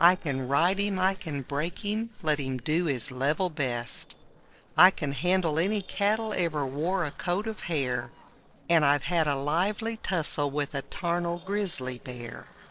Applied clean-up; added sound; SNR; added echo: neural separator model SepFormer DNS4.